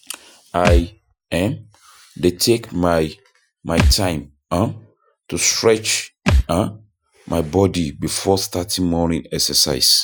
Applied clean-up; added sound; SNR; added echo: classical method Wiener filter.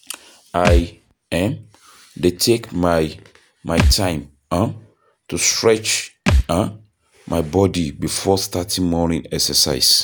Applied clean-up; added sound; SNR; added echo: none; Thump, thud; 1 dB; none.